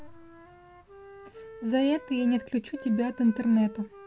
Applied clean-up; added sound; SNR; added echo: none; Wind instrument, woodwind instrument; 18 dB; none.